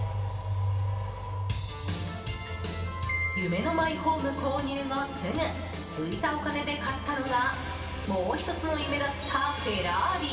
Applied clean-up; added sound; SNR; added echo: none; none; none; reverberation time 2.4 s.